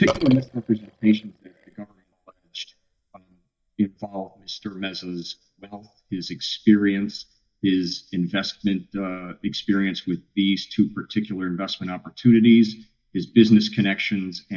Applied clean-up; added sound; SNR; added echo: neural mask model DeepFilterNet 3.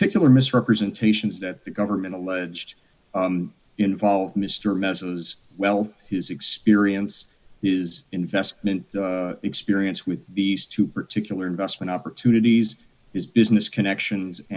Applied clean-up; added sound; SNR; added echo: none; none; none; none.